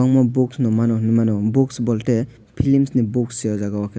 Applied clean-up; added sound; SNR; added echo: none; none; none; none.